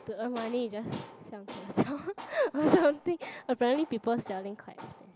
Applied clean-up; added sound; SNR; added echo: none; Tools; 17 dB; none.